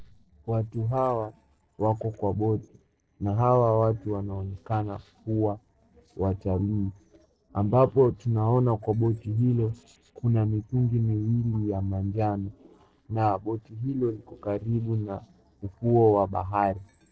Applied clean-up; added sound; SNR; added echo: neural separator model SepFormer DNS4.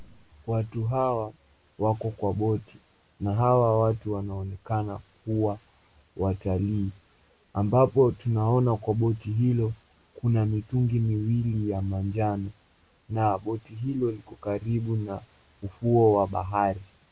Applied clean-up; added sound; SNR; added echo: none; none; none; none.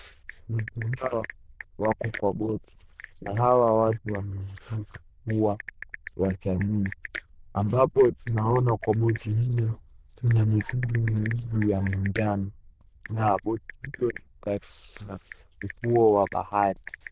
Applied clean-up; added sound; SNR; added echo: neural diffusion model UNIVERSE++.